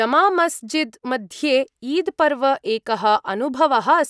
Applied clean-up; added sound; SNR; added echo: none; none; none; none.